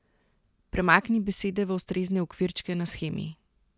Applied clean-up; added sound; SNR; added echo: none; none; none; none.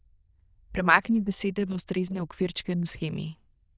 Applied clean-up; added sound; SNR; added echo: neural diffusion model UNIVERSE++.